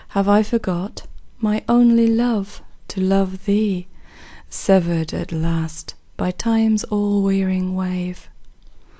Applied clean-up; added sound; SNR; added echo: none; none; none; none.